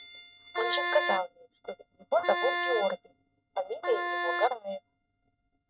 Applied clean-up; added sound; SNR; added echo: neural mask model RNNoise.